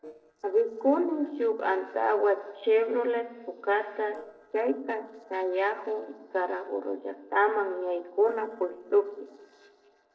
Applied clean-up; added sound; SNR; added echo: neural separator model SepFormer DNS4.